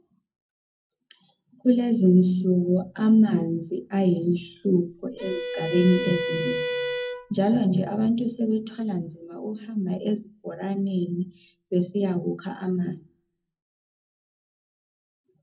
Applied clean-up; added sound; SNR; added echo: none; Bowed string instrument; 4 dB; reverberation time 0.3 s.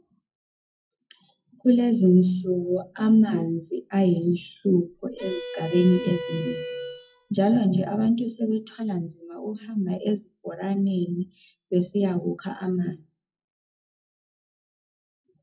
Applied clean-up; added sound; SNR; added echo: classical method WPE with log-MMSE.